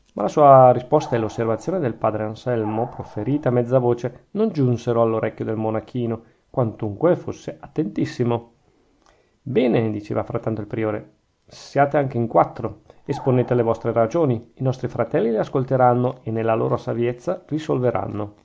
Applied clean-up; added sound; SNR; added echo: none; Animal; 19 dB; none.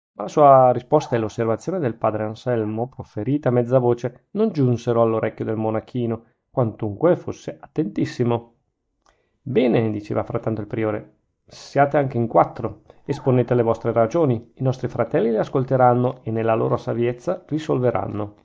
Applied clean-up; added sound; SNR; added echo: neural mask model DeepFilterNet 3.